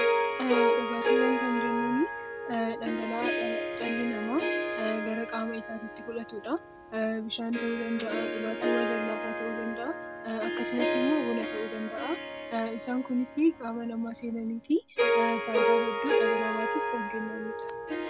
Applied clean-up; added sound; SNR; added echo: none; Harp; -2 dB; none.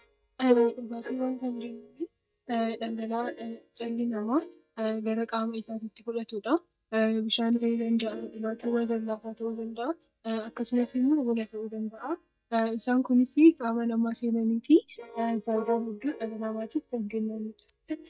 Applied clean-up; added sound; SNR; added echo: neural mask model DeepFilterNet 3.